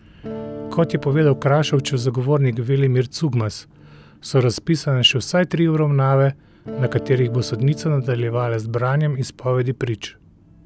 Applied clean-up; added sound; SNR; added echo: none; Electric guitar / Strum; 13 dB; none.